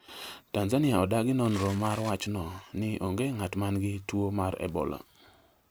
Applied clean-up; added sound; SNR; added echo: none; Domestic sounds, home sounds; 18 dB; none.